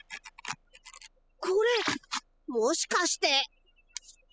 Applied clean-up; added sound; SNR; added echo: classical method spectral subtraction.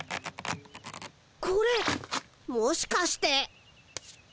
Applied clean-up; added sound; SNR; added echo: none; none; none; none.